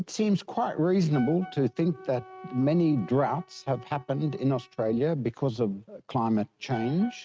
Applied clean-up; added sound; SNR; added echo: neural mask model RNNoise.